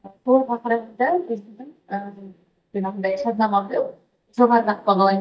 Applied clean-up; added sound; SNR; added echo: neural mask model DeepFilterNet 3.